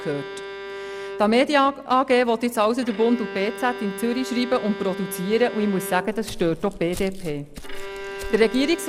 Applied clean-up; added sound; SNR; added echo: none; Bowed string instrument + Walk, footsteps; 11 dB; none.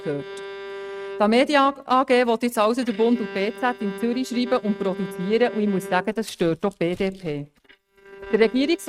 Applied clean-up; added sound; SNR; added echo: neural mask model RNNoise.